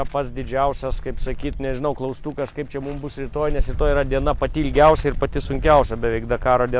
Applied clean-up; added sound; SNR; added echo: none; none; none; none.